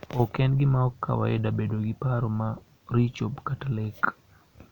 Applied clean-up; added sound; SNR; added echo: none; none; none; none.